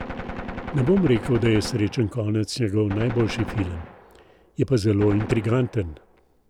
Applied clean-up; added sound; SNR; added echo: none; Gunshot, gunfire; 12 dB; none.